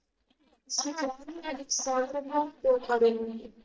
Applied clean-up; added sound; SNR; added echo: neural mask model DeepFilterNet 3.